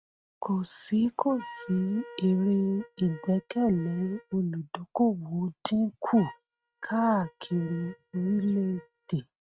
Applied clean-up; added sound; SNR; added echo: neural mask model RNNoise.